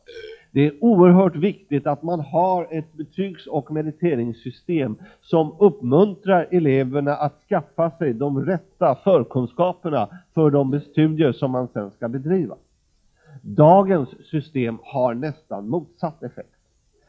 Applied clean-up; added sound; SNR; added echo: classical method log-MMSE.